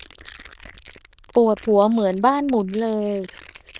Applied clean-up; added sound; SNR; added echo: neural diffusion model UNIVERSE++.